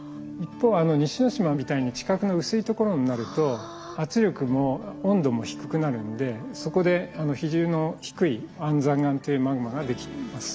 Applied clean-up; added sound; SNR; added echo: none; none; none; none.